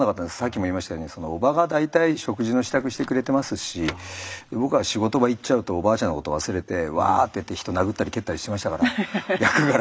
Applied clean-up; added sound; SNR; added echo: none; Door / Car; 20 dB; none.